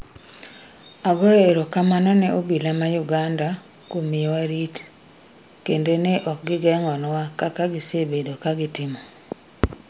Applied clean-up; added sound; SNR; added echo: none; none; none; none.